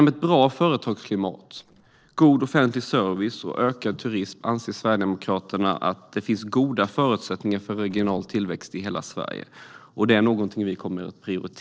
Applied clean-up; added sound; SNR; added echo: neural separator model SepFormer DNS4.